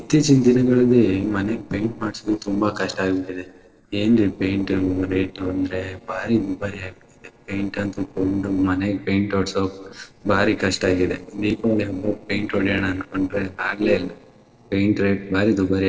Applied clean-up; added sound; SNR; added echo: neural separator model SepFormer DNS4.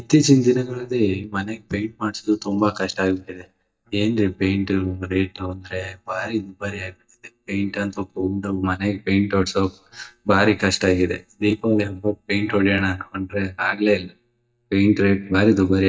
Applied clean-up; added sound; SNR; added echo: neural mask model DeepFilterNet 3.